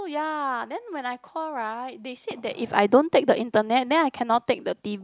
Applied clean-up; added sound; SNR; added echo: none; none; none; none.